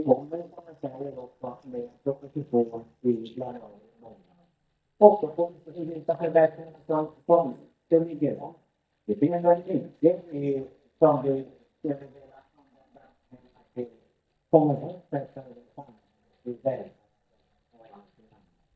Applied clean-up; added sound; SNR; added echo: neural mask model DeepFilterNet 3.